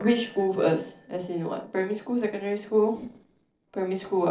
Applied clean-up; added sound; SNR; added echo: neural separator model SepFormer DNS4.